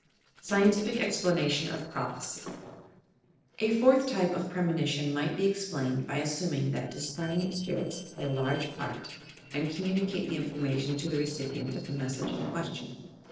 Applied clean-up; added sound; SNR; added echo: neural separator model SepFormer DNS4.